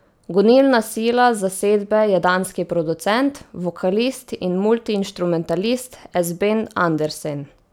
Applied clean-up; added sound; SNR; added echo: none; none; none; none.